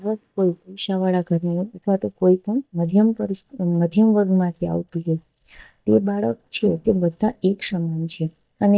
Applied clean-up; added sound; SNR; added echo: neural mask model DeepFilterNet 3.